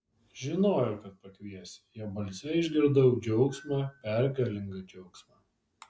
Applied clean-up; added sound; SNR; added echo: none; none; none; none.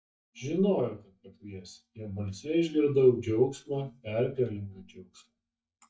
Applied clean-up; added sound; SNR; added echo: neural mask model DeepFilterNet 3.